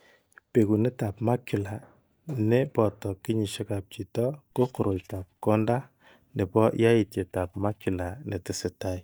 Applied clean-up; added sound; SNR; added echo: neural mask model DeepFilterNet 3.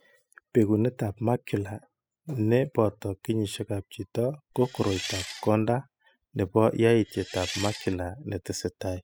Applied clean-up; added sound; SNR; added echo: classical method spectral subtraction.